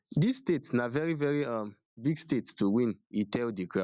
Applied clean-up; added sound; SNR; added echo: none; none; none; none.